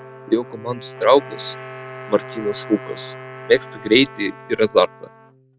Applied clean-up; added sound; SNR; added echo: none; Wind instrument, woodwind instrument + Trumpet; 15 dB; none.